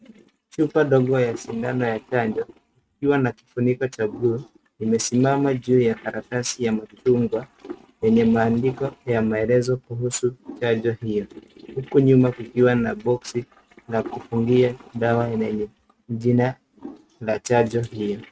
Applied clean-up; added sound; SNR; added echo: neural mask model RNNoise.